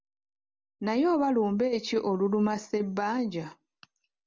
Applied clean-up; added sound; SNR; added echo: none; none; none; none.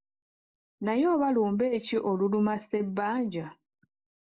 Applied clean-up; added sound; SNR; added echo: neural mask model Resemble Enhance denoiser.